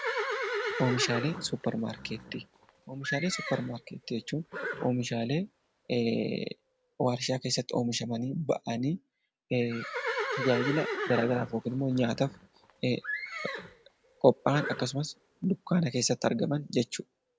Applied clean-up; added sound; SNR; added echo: none; Livestock, farm animals, working animals; 8 dB; none.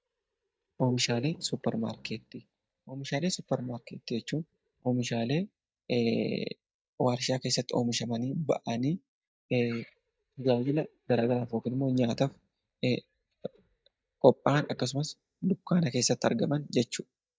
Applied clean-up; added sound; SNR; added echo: neural mask model DeepFilterNet 3.